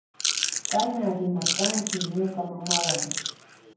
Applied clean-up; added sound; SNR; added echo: none; Chewing, mastication / Crushing; 0 dB; reverberation time 0.9 s.